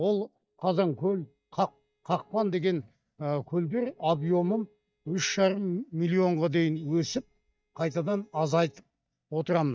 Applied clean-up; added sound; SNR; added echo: neural mask model DeepFilterNet 3.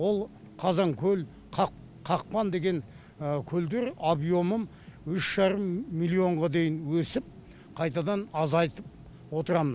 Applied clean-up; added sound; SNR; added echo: none; none; none; none.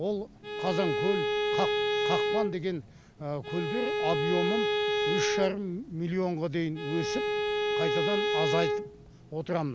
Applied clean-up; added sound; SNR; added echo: none; Bowed string instrument; -2 dB; none.